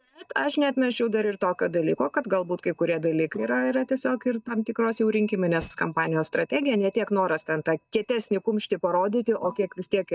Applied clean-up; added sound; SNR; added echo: neural mask model DeepFilterNet 3.